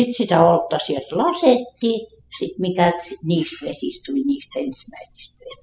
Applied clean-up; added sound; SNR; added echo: classical method spectral subtraction.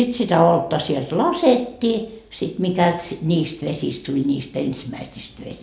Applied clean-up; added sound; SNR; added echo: none; none; none; none.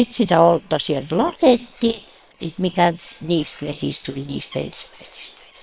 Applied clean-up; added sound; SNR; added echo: neural separator model SepFormer WHAM!.